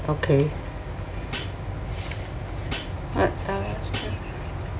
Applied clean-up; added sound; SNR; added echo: none; Hi-hat; 2 dB; none.